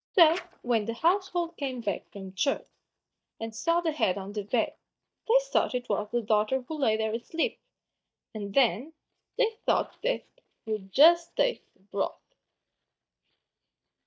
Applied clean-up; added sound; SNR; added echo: neural mask model DeepFilterNet 3.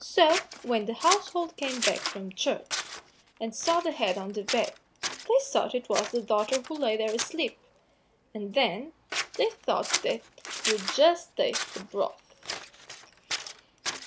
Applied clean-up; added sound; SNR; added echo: none; Scissors; 8 dB; none.